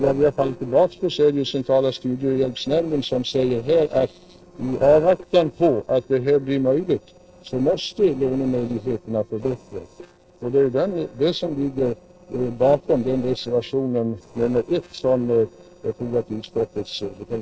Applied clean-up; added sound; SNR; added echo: neural separator model SepFormer DNS4.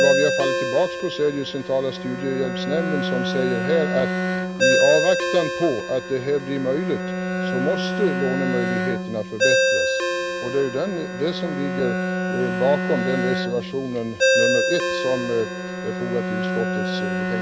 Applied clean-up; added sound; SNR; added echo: none; Bowed string instrument + Ringtone; -1 dB; none.